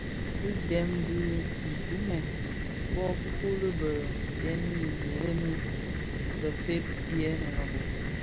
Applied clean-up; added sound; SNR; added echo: none; Fire; -1 dB; none.